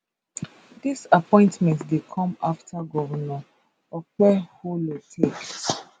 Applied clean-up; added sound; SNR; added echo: none; none; none; none.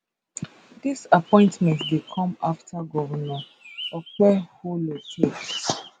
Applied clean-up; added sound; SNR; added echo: none; Bird; 15 dB; none.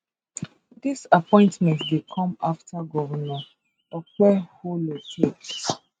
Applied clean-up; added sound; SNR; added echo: neural mask model RNNoise.